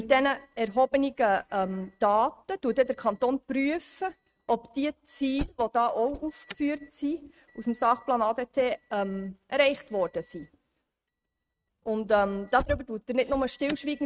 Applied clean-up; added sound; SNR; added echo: neural mask model RNNoise.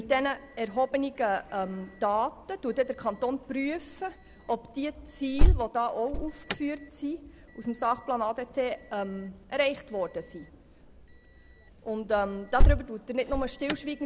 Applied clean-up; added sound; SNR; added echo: none; Alarm; -1 dB; none.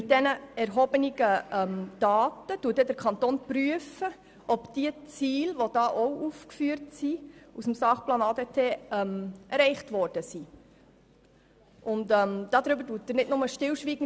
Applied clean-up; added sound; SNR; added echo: none; none; none; none.